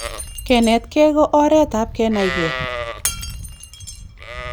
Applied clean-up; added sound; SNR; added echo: none; Livestock, farm animals, working animals + Shatter; 9 dB; none.